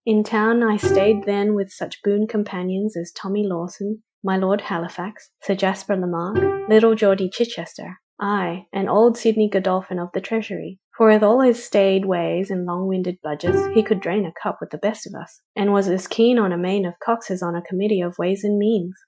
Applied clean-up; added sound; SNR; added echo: classical method Wiener filter.